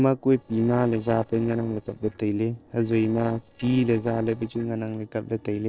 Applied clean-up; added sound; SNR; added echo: neural separator model SepFormer DNS4.